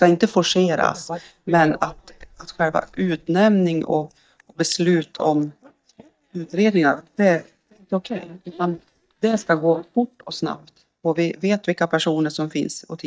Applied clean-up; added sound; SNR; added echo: neural mask model DeepFilterNet 3.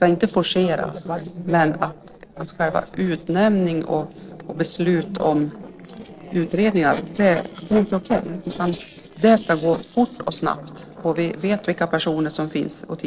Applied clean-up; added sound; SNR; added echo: neural separator model SepFormer DNS4.